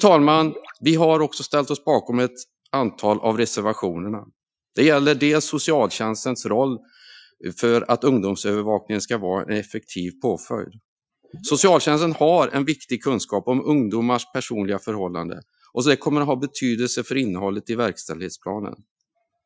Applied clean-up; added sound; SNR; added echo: classical method Wiener filter.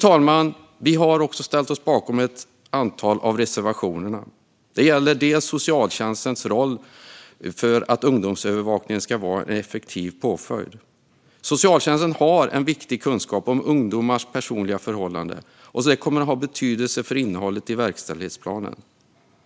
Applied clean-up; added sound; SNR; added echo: none; none; none; none.